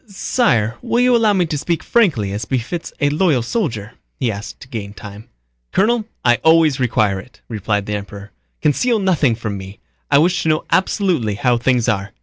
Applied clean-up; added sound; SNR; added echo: none; none; none; none.